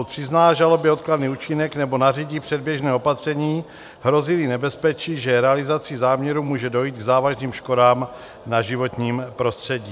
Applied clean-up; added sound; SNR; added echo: none; none; none; none.